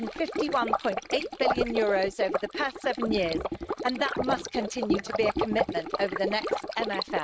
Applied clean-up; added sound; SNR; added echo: neural mask model RNNoise.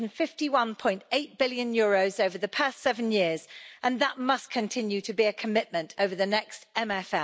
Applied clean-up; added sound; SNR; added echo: none; none; none; none.